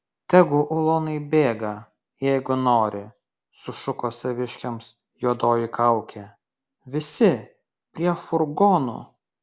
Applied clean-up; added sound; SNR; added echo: none; none; none; none.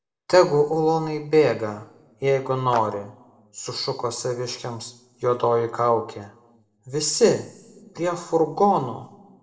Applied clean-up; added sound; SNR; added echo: neural separator model SepFormer DNS4.